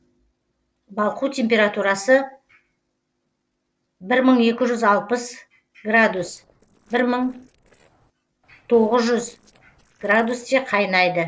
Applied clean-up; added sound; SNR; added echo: neural separator model SepFormer DNS4.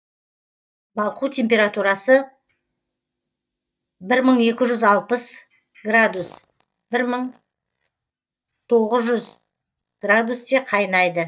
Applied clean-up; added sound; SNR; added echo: neural mask model DeepFilterNet 3.